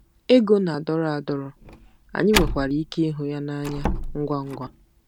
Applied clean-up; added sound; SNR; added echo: none; Slam; 8 dB; none.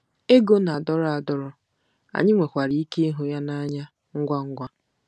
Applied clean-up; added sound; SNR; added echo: none; none; none; none.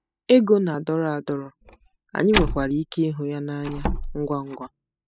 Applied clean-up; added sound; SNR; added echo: classical method spectral subtraction.